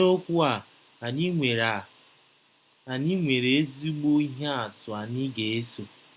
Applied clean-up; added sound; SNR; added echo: none; none; none; none.